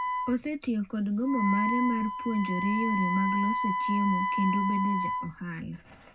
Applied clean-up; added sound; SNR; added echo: none; Wind instrument, woodwind instrument; 2 dB; reverberation time 0.3 s.